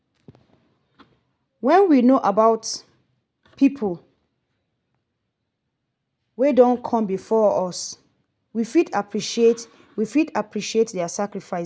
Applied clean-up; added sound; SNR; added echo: none; none; none; none.